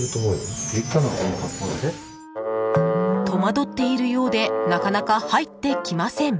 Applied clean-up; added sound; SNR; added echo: none; Wind instrument, woodwind instrument; 19 dB; none.